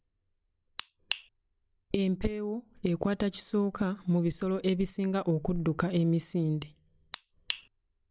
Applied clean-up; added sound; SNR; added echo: none; none; none; none.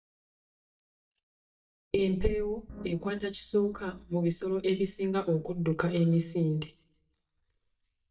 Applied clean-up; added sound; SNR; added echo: neural mask model DeepFilterNet 3.